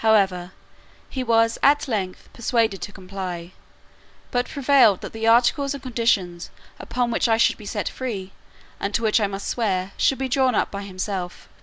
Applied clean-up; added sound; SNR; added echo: none; none; none; none.